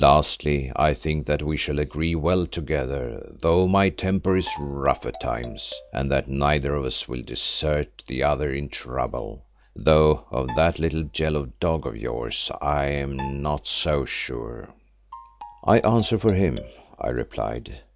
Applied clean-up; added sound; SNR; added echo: none; Marimba, xylophone + Bowed string instrument; 18 dB; none.